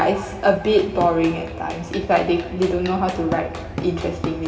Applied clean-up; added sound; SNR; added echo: none; Drum / Drum kit; 13 dB; reverberation time 2.1 s.